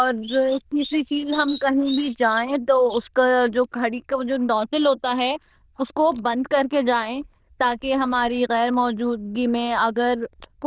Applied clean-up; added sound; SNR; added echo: neural diffusion model UNIVERSE++.